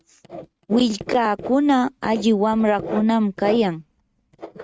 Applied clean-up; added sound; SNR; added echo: neural mask model RNNoise.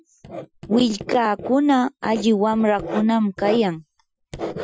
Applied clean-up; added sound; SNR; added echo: classical method Wiener filter.